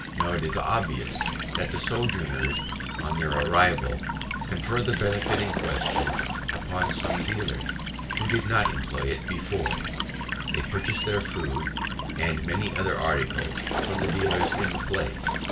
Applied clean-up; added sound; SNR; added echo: none; Walk, footsteps / Stream / Trickle, dribble / Chirp, tweet; 1 dB; reverberation time 0.2 s.